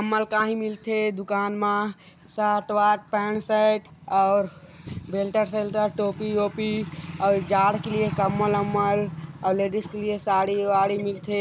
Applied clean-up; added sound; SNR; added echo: none; none; none; none.